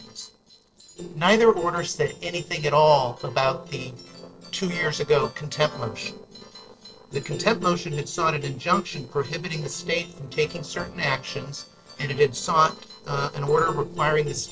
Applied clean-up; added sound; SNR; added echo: neural separator model SepFormer DNS4.